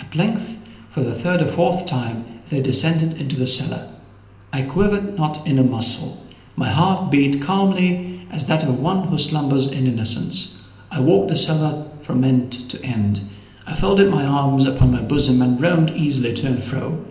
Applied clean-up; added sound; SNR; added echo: none; none; none; reverberation time 0.8 s.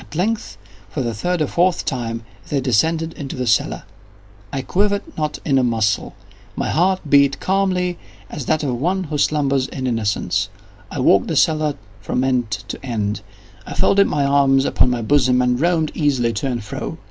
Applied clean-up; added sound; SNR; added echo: none; none; none; none.